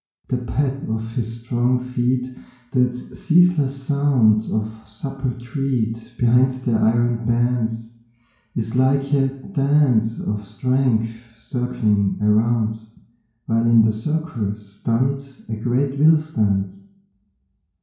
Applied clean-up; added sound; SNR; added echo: none; none; none; reverberation time 0.6 s.